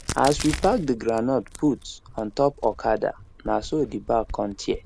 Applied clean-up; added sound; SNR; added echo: none; Crack; 12 dB; none.